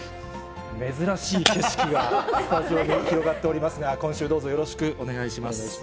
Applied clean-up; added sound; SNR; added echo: none; Shatter; 9 dB; none.